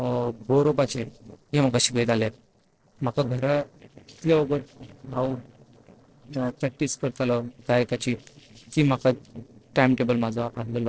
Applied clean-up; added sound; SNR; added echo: neural separator model SepFormer DNS4.